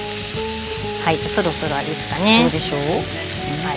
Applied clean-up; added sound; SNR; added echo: none; none; none; none.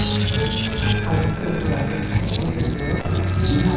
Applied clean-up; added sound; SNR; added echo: neural separator model SepFormer DNS4.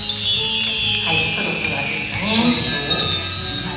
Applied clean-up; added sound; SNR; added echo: none; Chime; -2 dB; reverberation time 1.1 s.